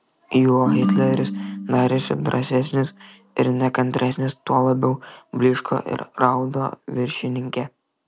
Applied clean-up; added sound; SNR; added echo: none; Ringtone; 5 dB; none.